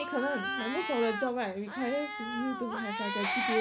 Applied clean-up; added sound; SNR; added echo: none; Cat; 3 dB; none.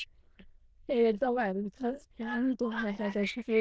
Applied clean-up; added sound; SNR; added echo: neural diffusion model UNIVERSE++.